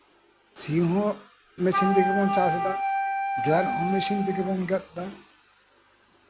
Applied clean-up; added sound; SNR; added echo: none; Wind instrument, woodwind instrument; 0 dB; none.